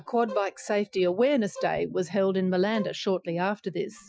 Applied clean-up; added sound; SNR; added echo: classical method Wiener filter.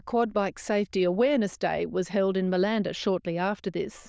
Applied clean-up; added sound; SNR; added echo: neural diffusion model UNIVERSE++.